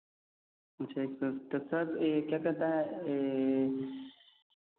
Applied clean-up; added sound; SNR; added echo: none; none; none; none.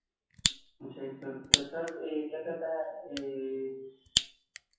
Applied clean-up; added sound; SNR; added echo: classical method WPE with log-MMSE.